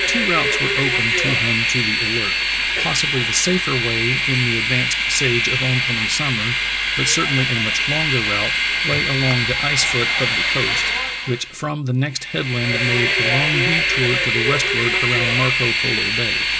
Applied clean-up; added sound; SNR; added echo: none; Train; -4 dB; none.